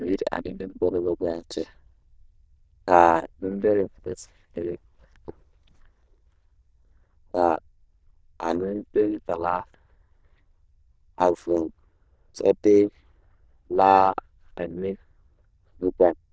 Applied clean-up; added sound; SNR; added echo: neural diffusion model UNIVERSE++.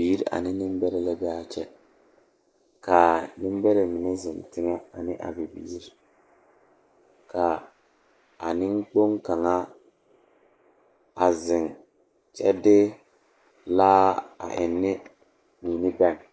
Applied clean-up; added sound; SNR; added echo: neural mask model Resemble Enhance denoiser.